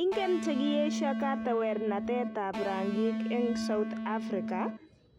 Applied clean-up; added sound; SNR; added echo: none; Electric guitar; 2 dB; none.